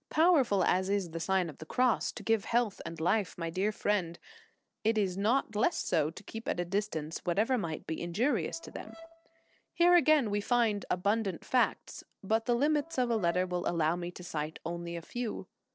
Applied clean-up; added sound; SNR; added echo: neural separator model SepFormer DNS4.